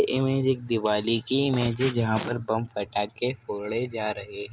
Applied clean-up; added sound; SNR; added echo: none; none; none; none.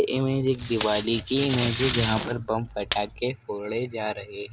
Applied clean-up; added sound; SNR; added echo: none; Packing tape, duct tape; 8 dB; none.